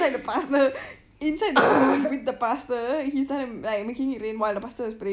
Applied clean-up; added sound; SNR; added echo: none; none; none; none.